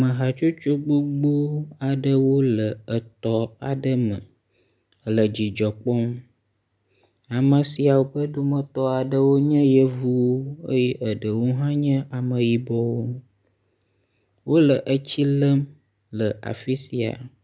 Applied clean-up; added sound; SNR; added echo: none; none; none; none.